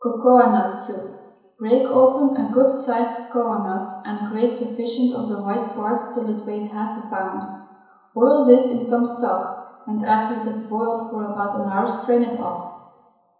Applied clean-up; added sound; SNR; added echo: none; none; none; reverberation time 1.0 s.